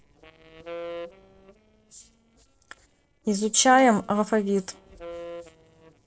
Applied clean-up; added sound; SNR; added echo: neural separator model SepFormer DNS4.